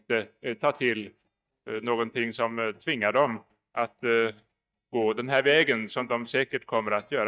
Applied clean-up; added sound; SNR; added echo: neural mask model DeepFilterNet 3.